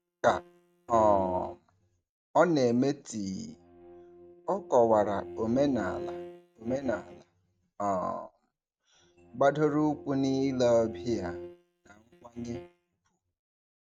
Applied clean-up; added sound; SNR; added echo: neural mask model RNNoise.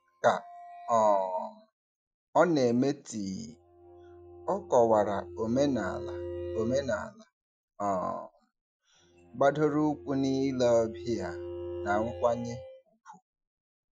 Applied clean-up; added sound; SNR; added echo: classical method Wiener filter.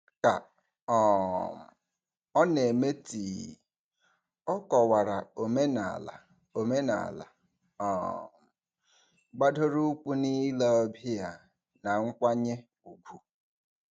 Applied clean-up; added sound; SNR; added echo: none; none; none; none.